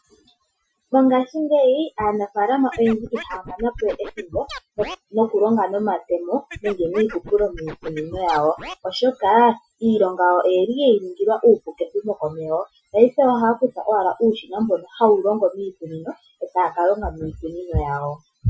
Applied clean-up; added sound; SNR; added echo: classical method Wiener filter.